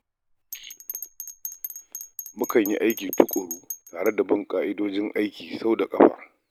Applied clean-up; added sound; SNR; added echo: none; Bell; 15 dB; none.